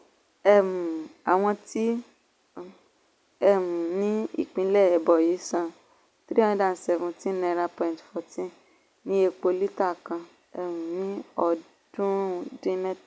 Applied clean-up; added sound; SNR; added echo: none; none; none; none.